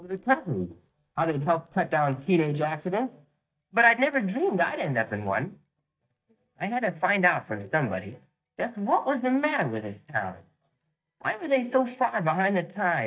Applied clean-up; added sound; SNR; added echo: neural mask model DeepFilterNet 3.